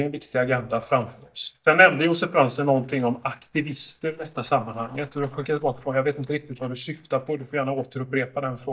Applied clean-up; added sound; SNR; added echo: neural mask model DeepFilterNet 3.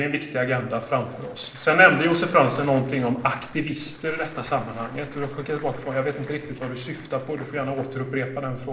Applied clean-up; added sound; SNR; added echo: neural separator model SepFormer DNS4.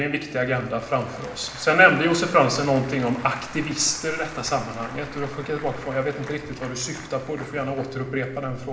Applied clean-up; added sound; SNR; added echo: none; Applause / Crowd; 16 dB; reverberation time 2.0 s.